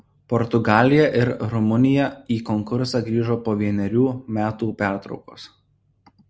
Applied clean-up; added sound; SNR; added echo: none; none; none; none.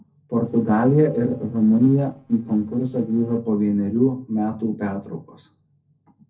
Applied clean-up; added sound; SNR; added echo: neural separator model SepFormer DNS4.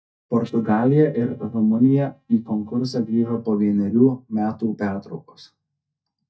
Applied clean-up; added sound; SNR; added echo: neural mask model DeepFilterNet 3.